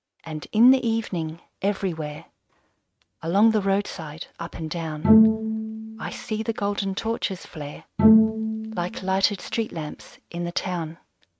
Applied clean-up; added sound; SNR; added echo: neural mask model RNNoise.